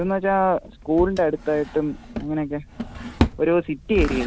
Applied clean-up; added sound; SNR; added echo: none; Drawer open or close; 7 dB; none.